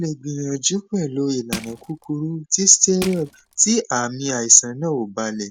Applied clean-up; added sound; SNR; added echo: none; Crushing; 12 dB; none.